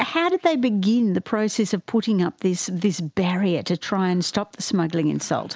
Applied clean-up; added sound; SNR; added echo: none; none; none; none.